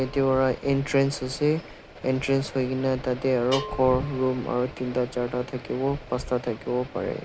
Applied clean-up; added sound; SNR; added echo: none; Bell; 19 dB; none.